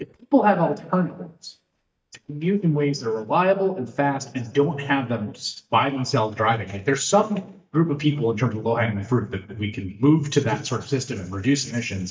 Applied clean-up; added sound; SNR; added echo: neural mask model DeepFilterNet 3.